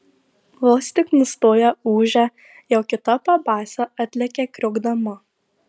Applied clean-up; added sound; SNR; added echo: none; none; none; none.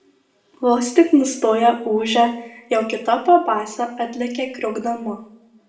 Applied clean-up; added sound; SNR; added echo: none; none; none; reverberation time 0.5 s.